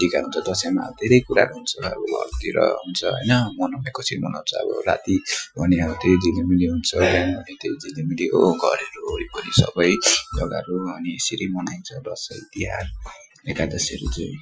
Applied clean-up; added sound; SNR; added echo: classical method Wiener filter.